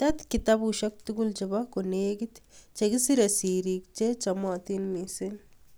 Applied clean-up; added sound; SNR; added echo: none; none; none; none.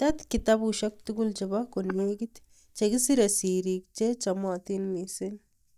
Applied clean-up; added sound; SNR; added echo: neural mask model DeepFilterNet 3.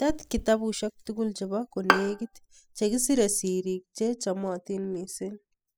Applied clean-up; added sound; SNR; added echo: classical method spectral subtraction.